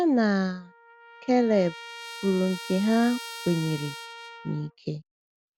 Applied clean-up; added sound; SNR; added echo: none; Trumpet; 15 dB; none.